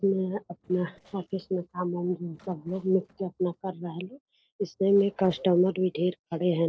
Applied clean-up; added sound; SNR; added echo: neural separator model SepFormer DNS4.